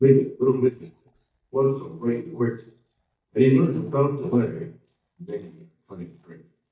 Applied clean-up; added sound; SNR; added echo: neural mask model DeepFilterNet 3.